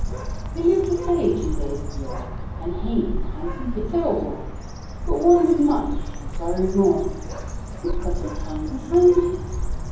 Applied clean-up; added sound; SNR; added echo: none; Bird; 4 dB; reverberation time 1.2 s.